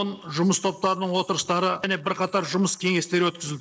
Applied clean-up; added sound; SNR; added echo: neural mask model Resemble Enhance denoiser.